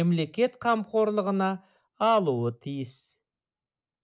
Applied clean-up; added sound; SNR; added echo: none; none; none; none.